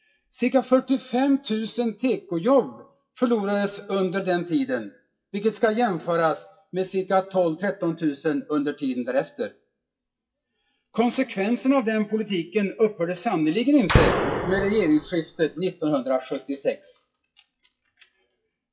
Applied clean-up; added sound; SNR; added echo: classical method WPE with log-MMSE.